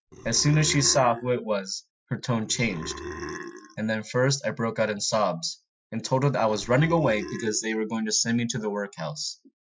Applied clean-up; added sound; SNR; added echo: classical method Wiener filter.